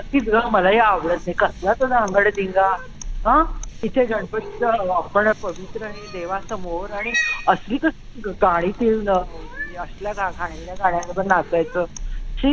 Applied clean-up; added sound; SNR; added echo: none; Cat; 10 dB; none.